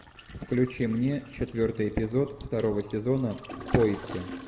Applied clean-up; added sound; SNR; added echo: none; Toilet flush; 17 dB; reverberation time 1.4 s.